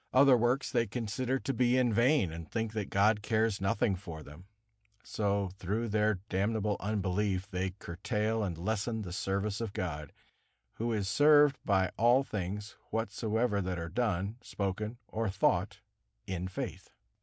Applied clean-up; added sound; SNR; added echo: none; none; none; none.